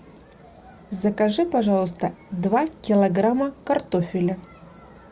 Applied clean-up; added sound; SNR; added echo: none; none; none; none.